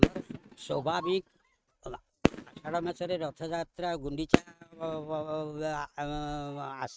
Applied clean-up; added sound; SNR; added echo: neural mask model RNNoise.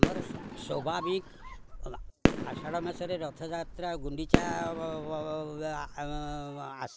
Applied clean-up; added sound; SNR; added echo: none; Fireworks; -3 dB; none.